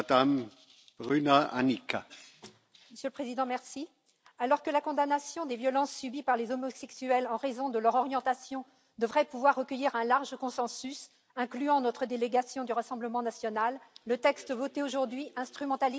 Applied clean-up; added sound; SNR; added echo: none; none; none; none.